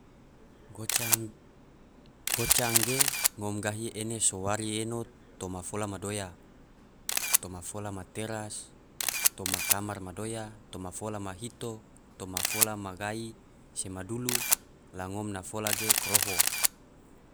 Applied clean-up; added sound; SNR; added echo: none; Camera; -3 dB; none.